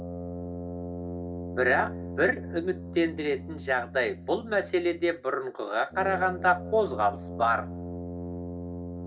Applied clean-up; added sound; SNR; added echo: neural mask model DeepFilterNet 3.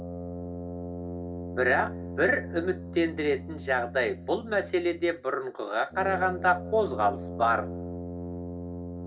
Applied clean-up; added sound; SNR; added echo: none; Brass instrument; 8 dB; reverberation time 0.2 s.